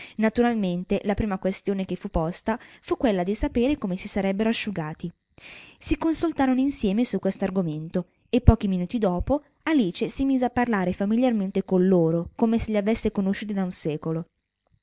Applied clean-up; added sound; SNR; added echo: none; none; none; none.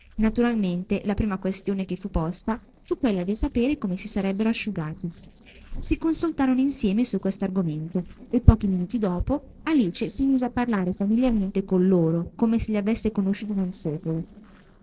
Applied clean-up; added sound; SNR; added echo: neural separator model SepFormer DNS4.